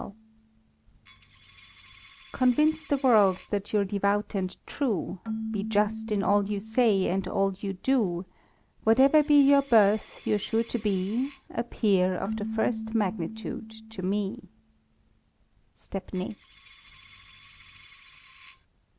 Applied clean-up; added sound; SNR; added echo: none; Coin (dropping) + Keyboard (musical); 14 dB; none.